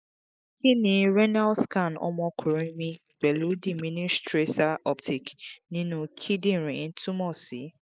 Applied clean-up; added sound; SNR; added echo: neural mask model Resemble Enhance denoiser.